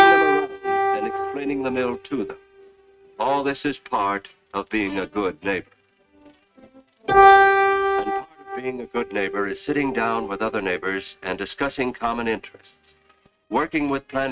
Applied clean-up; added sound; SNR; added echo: neural mask model RNNoise.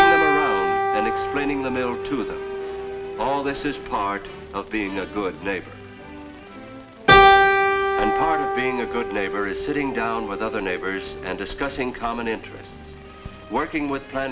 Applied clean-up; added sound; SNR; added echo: none; Keyboard (musical); -4 dB; none.